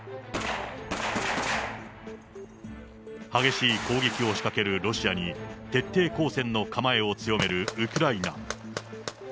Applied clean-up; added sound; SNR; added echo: none; none; none; none.